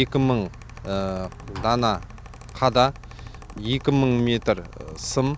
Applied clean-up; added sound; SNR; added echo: none; Mechanical fan; 19 dB; none.